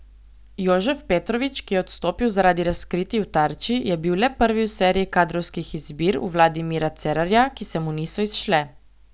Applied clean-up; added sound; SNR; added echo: none; none; none; none.